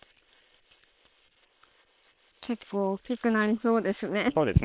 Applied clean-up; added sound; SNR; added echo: neural separator model SepFormer WHAM!.